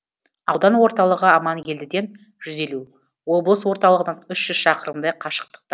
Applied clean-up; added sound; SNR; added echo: none; none; none; none.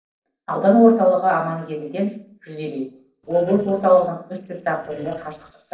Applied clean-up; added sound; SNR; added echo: neural separator model SepFormer DNS4.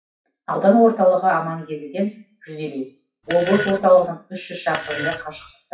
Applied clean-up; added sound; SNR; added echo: classical method WPE with log-MMSE.